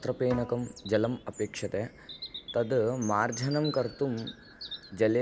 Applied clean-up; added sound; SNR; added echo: none; Bird vocalization, bird call, bird song + Bowed string instrument; 15 dB; none.